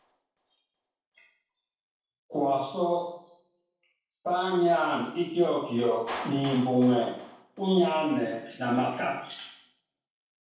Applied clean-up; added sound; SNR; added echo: neural separator model SepFormer DNS4.